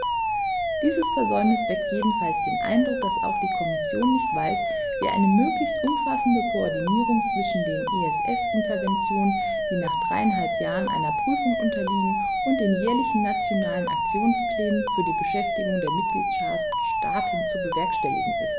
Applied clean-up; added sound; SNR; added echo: none; Alarm; -2 dB; none.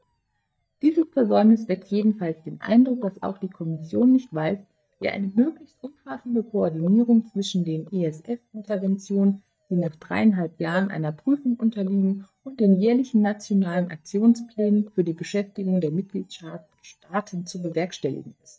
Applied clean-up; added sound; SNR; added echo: neural mask model DeepFilterNet 3.